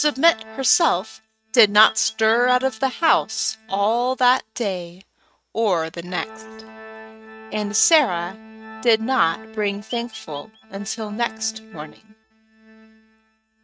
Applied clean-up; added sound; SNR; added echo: neural mask model RNNoise.